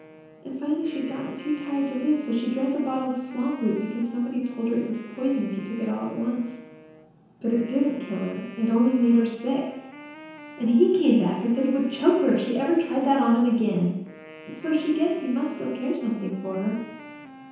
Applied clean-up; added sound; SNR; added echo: none; Wind instrument, woodwind instrument; 20 dB; reverberation time 0.9 s.